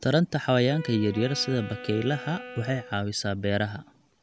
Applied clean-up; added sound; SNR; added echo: none; Wind instrument, woodwind instrument; 16 dB; none.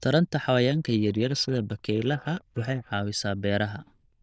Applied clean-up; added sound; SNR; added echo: neural diffusion model UNIVERSE++.